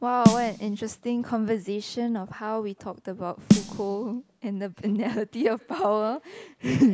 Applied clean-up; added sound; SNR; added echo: none; Snare drum; 1 dB; none.